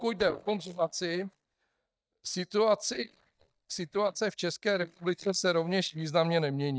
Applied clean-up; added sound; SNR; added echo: neural mask model DeepFilterNet 3.